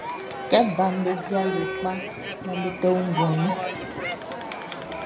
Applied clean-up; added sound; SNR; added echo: none; Crowd; 5 dB; reverberation time 0.3 s.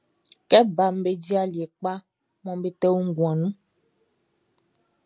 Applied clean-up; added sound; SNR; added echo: none; none; none; none.